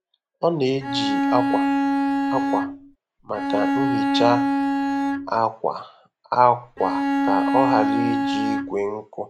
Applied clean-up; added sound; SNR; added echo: none; Bowed string instrument; -3 dB; none.